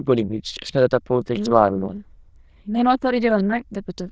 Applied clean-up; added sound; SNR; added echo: neural diffusion model UNIVERSE++.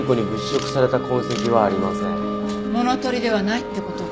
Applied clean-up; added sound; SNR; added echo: none; Wind instrument, woodwind instrument; 10 dB; none.